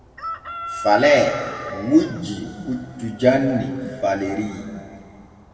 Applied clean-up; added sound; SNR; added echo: none; Chicken, rooster; 15 dB; reverberation time 2.3 s.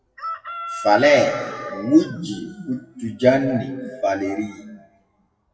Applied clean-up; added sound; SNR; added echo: classical method WPE with log-MMSE.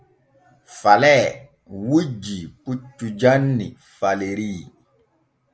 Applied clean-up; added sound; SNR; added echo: none; none; none; none.